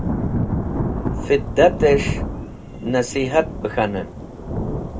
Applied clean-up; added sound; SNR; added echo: none; Thunder / Rain; 3 dB; reverberation time 0.2 s.